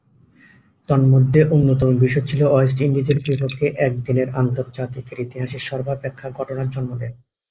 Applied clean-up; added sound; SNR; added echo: neural mask model Resemble Enhance denoiser.